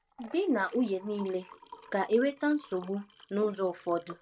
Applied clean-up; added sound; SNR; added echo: neural mask model RNNoise.